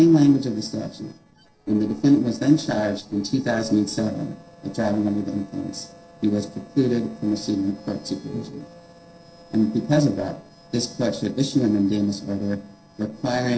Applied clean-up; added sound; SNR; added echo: neural separator model SepFormer DNS4.